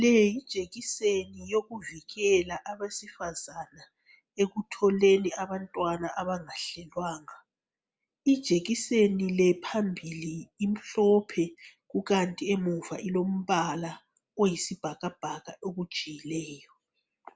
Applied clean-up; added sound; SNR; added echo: none; none; none; none.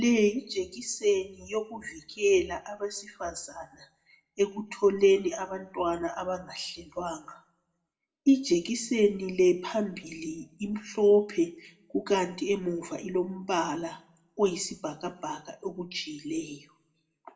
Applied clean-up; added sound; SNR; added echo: none; none; none; reverberation time 0.3 s.